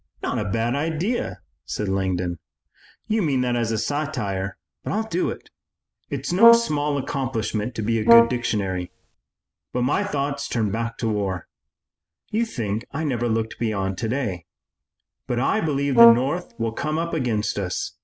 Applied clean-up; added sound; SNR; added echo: none; Brass instrument; -4 dB; none.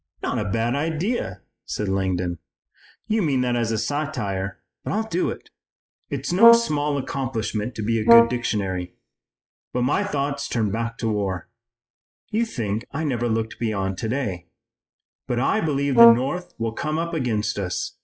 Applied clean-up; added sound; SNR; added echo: classical method log-MMSE.